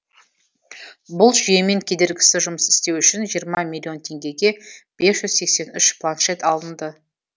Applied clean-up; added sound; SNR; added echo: none; none; none; none.